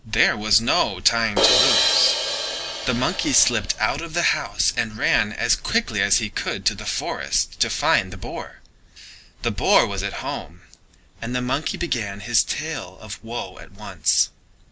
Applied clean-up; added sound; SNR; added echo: none; Crash cymbal; -1 dB; none.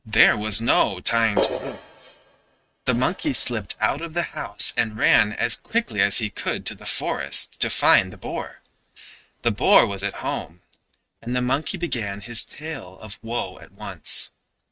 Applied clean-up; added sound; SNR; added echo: neural mask model RNNoise.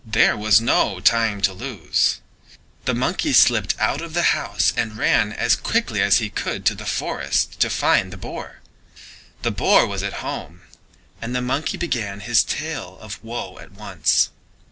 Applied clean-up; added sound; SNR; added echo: none; none; none; none.